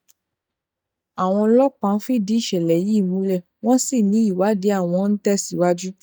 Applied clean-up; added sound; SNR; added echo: neural mask model DeepFilterNet 3.